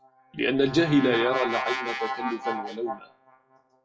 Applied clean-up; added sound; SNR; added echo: classical method WPE with log-MMSE.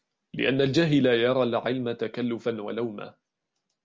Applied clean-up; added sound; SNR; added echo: none; none; none; none.